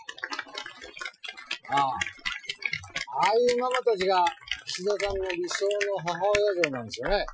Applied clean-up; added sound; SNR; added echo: classical method Wiener filter.